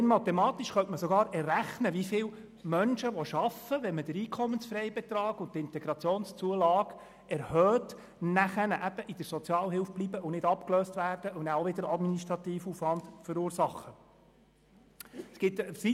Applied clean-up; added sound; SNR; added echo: none; none; none; none.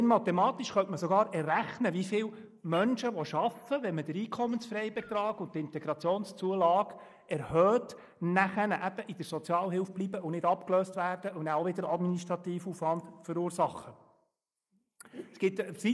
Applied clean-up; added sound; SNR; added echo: neural mask model Resemble Enhance denoiser.